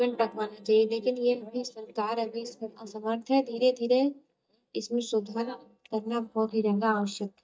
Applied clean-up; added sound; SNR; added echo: neural mask model DeepFilterNet 3.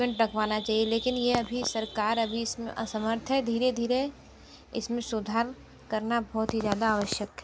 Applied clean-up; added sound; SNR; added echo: none; none; none; none.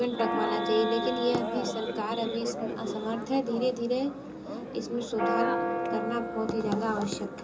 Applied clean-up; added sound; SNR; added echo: none; Church bell; 2 dB; reverberation time 0.2 s.